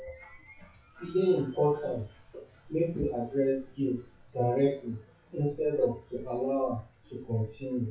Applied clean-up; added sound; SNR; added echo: classical method WPE with log-MMSE.